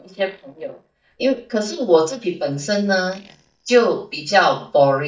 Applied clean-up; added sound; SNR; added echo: neural mask model DeepFilterNet 3.